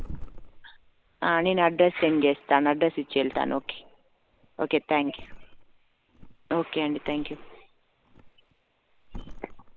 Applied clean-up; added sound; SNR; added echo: none; Thump, thud; 16 dB; none.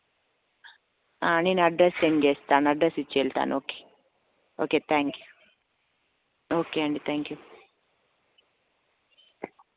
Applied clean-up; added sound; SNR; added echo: none; none; none; none.